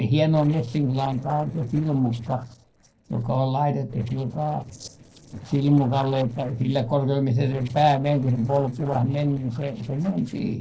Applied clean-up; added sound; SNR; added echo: neural separator model SepFormer DNS4.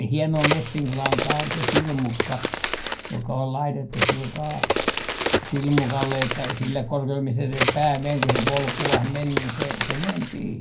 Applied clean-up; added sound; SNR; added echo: none; Crack; 0 dB; reverberation time 0.2 s.